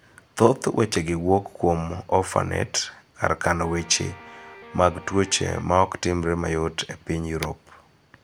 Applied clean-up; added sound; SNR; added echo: none; Guitar; 19 dB; none.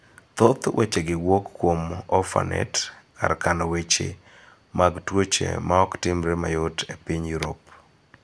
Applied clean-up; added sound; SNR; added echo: none; none; none; none.